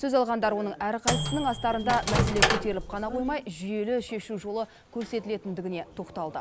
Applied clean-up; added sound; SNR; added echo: none; Microwave oven; -1 dB; none.